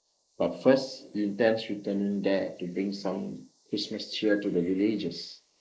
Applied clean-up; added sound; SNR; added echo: neural mask model Resemble Enhance denoiser.